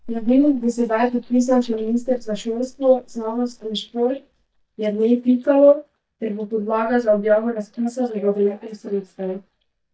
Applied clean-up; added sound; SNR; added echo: neural mask model DeepFilterNet 3.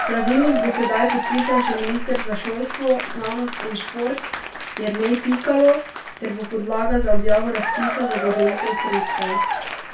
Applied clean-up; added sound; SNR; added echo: none; Applause / Cheering; 6 dB; reverberation time 0.3 s.